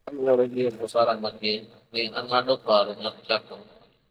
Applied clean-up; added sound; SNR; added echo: neural mask model DeepFilterNet 3.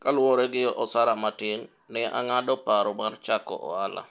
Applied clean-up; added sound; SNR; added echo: none; none; none; none.